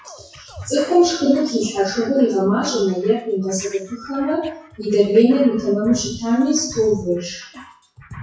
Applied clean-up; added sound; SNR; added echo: classical method WPE with log-MMSE.